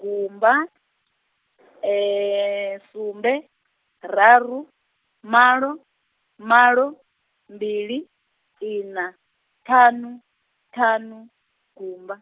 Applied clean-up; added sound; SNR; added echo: none; none; none; none.